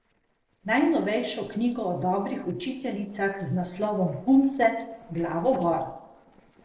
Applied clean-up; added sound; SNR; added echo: neural separator model SepFormer DNS4.